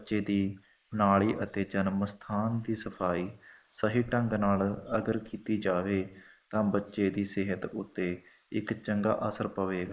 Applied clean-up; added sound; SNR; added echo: neural mask model Resemble Enhance denoiser.